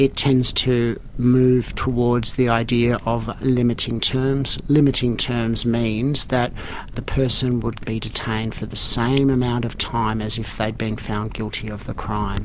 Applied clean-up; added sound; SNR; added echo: none; Crackle; 12 dB; none.